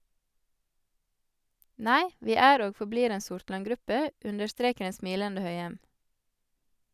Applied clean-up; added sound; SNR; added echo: none; none; none; none.